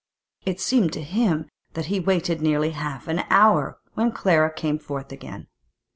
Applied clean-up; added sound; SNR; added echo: none; none; none; none.